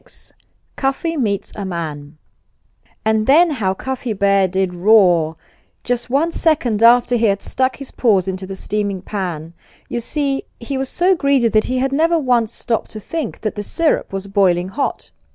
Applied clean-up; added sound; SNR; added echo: none; none; none; none.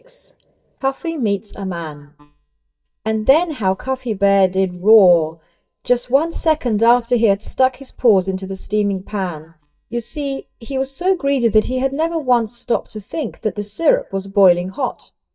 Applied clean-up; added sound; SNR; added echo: neural mask model DeepFilterNet 3.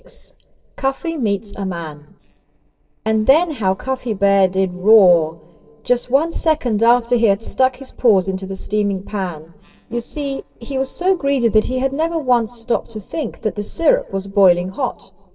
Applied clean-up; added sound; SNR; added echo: neural separator model SepFormer DNS4.